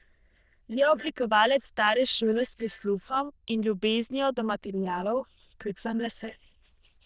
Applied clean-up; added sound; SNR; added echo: neural diffusion model UNIVERSE++.